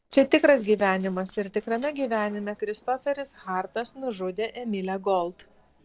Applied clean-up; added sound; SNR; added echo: neural separator model SepFormer DNS4.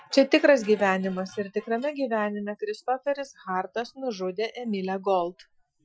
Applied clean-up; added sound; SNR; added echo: classical method Wiener filter.